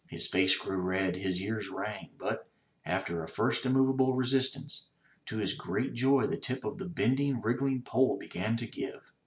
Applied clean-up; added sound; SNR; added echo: none; none; none; none.